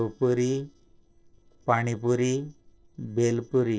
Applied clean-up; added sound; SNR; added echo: neural separator model SepFormer DNS4.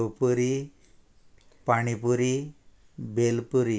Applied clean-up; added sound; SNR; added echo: none; none; none; none.